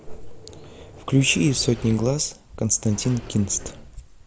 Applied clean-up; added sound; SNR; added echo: none; Sliding door; 16 dB; none.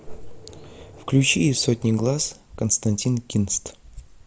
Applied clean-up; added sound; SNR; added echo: none; none; none; none.